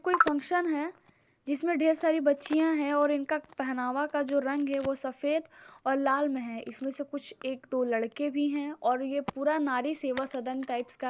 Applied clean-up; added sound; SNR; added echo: none; Crack; 20 dB; none.